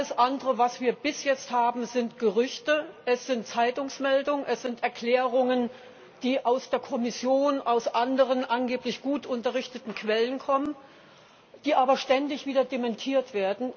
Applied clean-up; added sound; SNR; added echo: none; none; none; none.